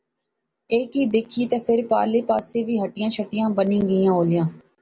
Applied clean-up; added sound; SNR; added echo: none; none; none; none.